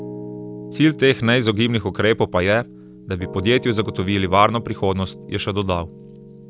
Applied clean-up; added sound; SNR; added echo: none; Piano; 15 dB; none.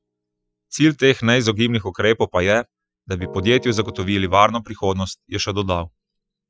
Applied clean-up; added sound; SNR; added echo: classical method Wiener filter.